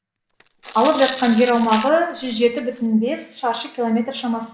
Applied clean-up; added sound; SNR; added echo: none; Tearing; 15 dB; none.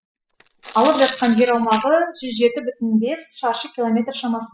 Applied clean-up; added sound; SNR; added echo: classical method spectral subtraction.